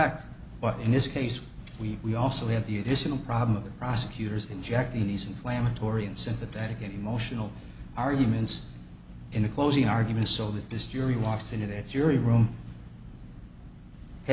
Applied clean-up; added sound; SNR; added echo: none; none; none; none.